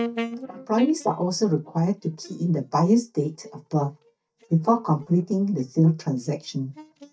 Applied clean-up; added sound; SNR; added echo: neural mask model DeepFilterNet 3.